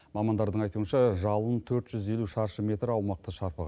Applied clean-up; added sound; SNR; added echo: none; none; none; none.